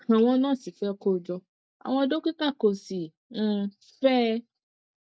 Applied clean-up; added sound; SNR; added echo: none; none; none; none.